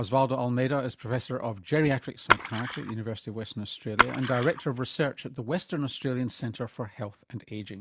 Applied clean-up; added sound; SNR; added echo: none; Splash, splatter; 1 dB; none.